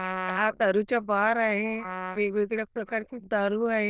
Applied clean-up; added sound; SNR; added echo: neural diffusion model UNIVERSE++.